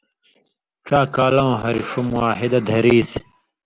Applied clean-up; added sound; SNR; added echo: none; none; none; none.